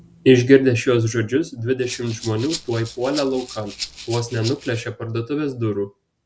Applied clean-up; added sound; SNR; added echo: none; Rattle (instrument); 14 dB; none.